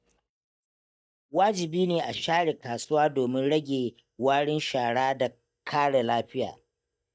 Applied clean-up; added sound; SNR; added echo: neural mask model DeepFilterNet 3.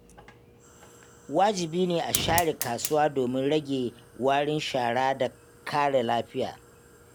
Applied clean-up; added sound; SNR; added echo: none; Fire; 12 dB; none.